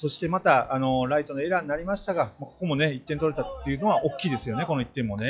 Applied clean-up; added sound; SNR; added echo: classical method log-MMSE.